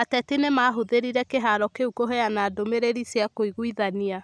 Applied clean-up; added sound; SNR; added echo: none; none; none; none.